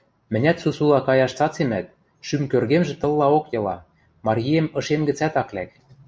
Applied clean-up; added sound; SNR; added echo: none; none; none; none.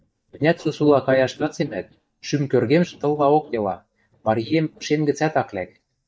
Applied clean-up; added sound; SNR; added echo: neural mask model DeepFilterNet 3.